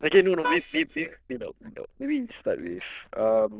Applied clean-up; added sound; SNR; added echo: neural diffusion model UNIVERSE++.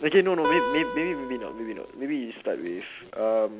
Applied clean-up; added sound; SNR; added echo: none; Acoustic guitar; 4 dB; none.